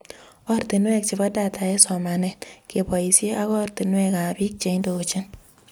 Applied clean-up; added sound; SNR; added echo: none; none; none; none.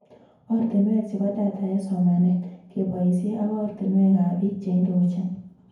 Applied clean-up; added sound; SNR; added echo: none; none; none; reverberation time 0.9 s.